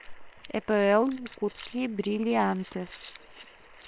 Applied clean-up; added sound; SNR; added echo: neural separator model SepFormer WHAM!.